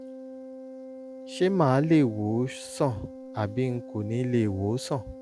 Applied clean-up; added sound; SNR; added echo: none; Organ; 15 dB; none.